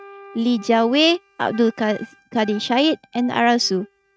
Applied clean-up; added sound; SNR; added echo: neural mask model RNNoise.